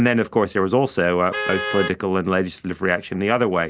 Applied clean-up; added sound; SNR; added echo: none; Vehicle horn, car horn, honking; 12 dB; none.